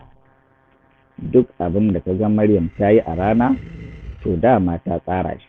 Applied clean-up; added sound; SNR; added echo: none; Animal; 18 dB; none.